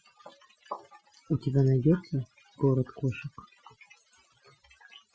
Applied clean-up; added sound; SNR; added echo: classical method Wiener filter.